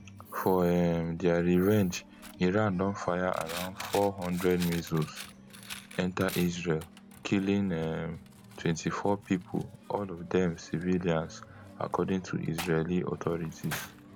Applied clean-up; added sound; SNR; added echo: none; Coin (dropping); 16 dB; none.